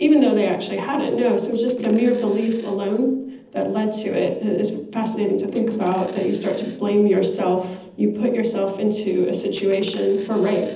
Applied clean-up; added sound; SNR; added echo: neural separator model SepFormer DNS4.